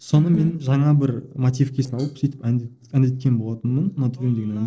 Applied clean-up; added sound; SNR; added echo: neural separator model SepFormer DNS4.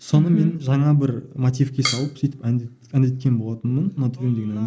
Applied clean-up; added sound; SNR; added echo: none; Drum kit; 12 dB; none.